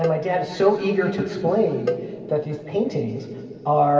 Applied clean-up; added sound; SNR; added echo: none; Cowbell; 11 dB; reverberation time 2.4 s.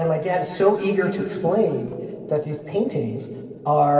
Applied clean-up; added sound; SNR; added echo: neural separator model SepFormer DNS4.